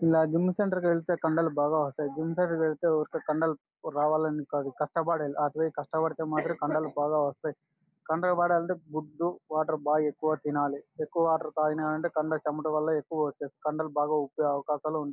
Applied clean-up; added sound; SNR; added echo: none; none; none; none.